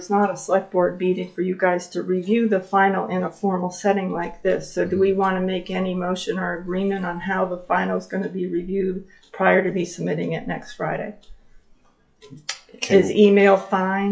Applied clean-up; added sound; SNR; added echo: classical method log-MMSE.